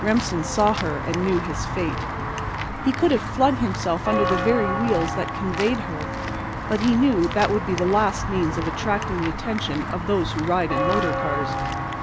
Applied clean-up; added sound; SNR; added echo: none; Walk, footsteps / Bell; 3 dB; none.